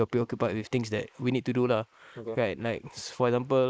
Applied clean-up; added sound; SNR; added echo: neural mask model Resemble Enhance denoiser.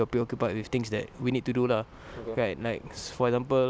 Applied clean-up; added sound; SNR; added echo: none; none; none; none.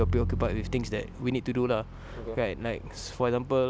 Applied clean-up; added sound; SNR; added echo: none; Bowed string instrument; 5 dB; none.